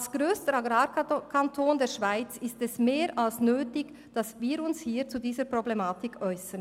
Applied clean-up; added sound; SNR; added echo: none; none; none; none.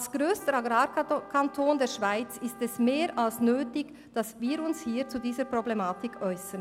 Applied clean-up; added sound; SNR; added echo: none; Trumpet; 20 dB; none.